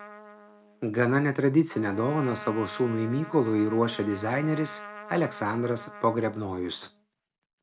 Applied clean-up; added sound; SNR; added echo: none; Trumpet; 16 dB; none.